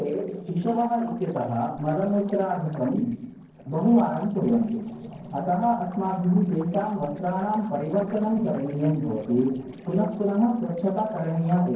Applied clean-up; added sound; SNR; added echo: neural separator model SepFormer DNS4.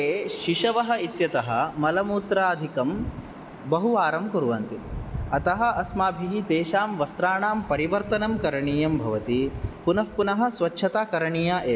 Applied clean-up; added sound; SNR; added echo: none; none; none; none.